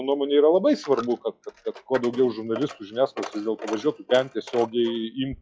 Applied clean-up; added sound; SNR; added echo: classical method log-MMSE.